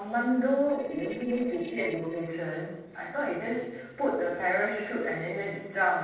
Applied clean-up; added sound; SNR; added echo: neural separator model SepFormer DNS4.